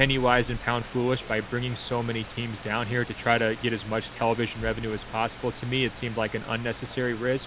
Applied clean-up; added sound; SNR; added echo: none; Rain; 13 dB; none.